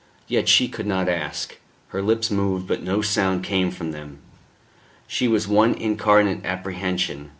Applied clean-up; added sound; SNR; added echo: none; none; none; none.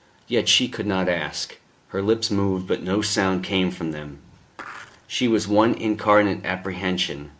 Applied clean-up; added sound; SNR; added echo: none; Skateboard; 17 dB; none.